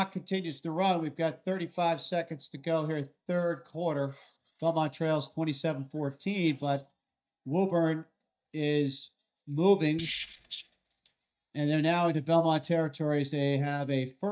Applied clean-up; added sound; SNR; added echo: neural mask model DeepFilterNet 3.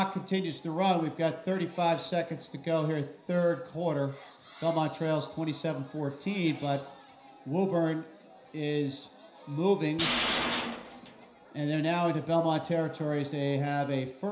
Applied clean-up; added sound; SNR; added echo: none; Tools; 2 dB; reverberation time 0.5 s.